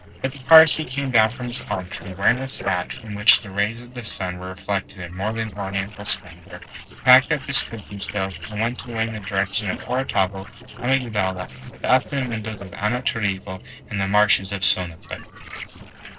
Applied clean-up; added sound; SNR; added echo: neural separator model SepFormer DNS4.